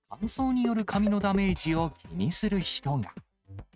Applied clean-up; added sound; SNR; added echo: neural mask model RNNoise.